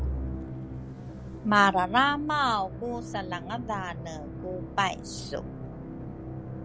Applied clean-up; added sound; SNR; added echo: none; Musical instrument; 7 dB; none.